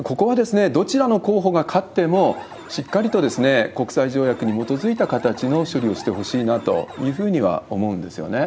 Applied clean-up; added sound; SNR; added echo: none; Alarm; 18 dB; none.